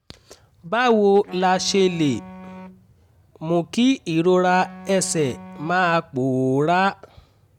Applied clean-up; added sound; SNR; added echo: none; Wind instrument, woodwind instrument; 20 dB; none.